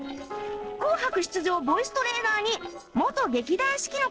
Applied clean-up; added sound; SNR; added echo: neural separator model SepFormer DNS4.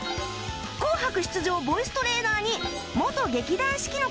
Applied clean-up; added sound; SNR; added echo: none; none; none; none.